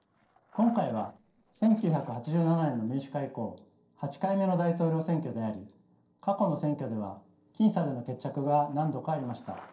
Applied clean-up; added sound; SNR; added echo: neural separator model SepFormer DNS4.